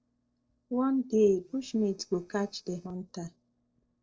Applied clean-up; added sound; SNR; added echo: neural separator model SepFormer DNS4.